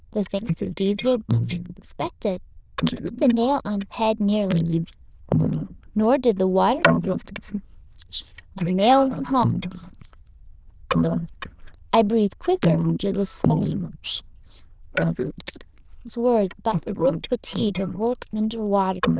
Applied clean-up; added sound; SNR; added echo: neural diffusion model UNIVERSE++.